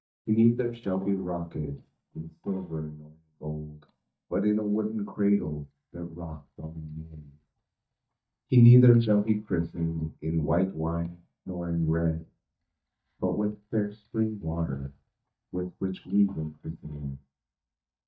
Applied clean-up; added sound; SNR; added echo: neural mask model DeepFilterNet 3.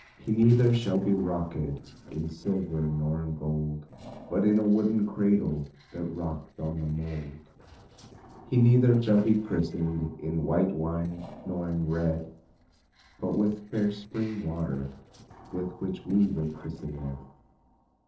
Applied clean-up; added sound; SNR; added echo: neural separator model SepFormer DNS4.